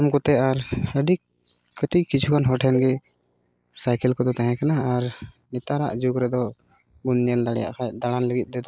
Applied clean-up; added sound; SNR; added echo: neural mask model Resemble Enhance denoiser.